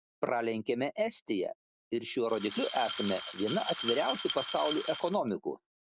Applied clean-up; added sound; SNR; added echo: none; Glass; -2 dB; none.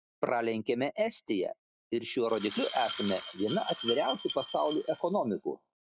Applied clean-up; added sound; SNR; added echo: classical method log-MMSE.